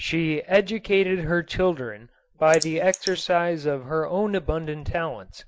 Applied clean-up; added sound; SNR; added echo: neural mask model Resemble Enhance denoiser.